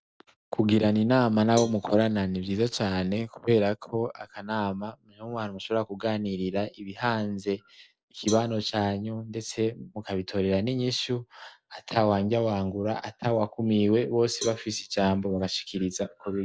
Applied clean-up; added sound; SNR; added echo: none; Cowbell; 17 dB; none.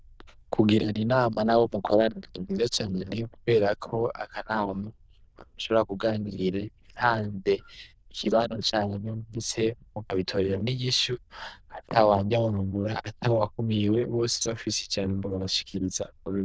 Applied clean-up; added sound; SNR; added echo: neural diffusion model UNIVERSE++.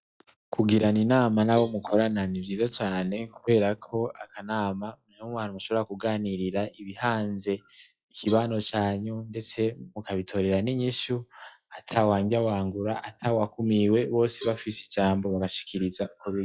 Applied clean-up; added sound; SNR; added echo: classical method log-MMSE.